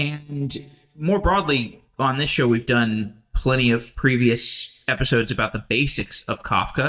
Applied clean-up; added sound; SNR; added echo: neural mask model DeepFilterNet 3.